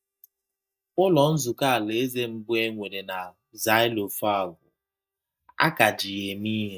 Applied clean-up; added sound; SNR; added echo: neural mask model DeepFilterNet 3.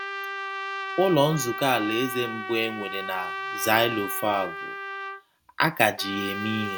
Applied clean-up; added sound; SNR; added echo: none; Trumpet; 7 dB; none.